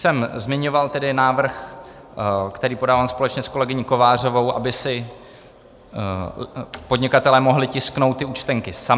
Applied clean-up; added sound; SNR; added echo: none; none; none; none.